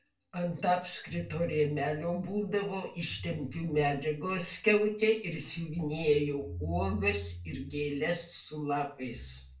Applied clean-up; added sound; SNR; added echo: none; none; none; reverberation time 0.3 s.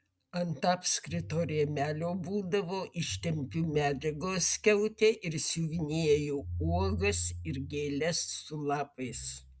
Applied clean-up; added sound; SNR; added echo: none; none; none; none.